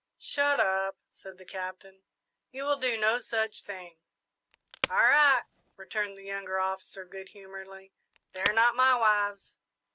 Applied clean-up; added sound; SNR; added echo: none; Wood; 9 dB; none.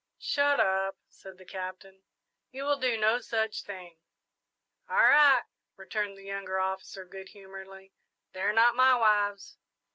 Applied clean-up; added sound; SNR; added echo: none; none; none; none.